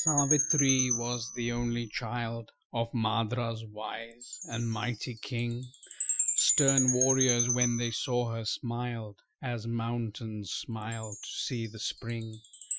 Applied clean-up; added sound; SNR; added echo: classical method Wiener filter.